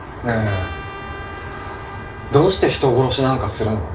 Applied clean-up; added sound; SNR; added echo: none; Trumpet; 17 dB; reverberation time 0.3 s.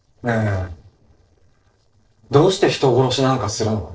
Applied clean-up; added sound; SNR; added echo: neural separator model SepFormer DNS4.